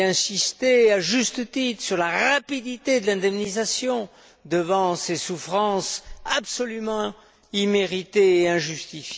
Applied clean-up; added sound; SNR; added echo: none; none; none; none.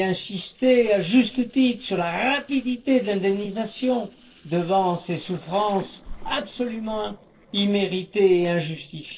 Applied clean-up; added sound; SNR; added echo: neural separator model SepFormer DNS4.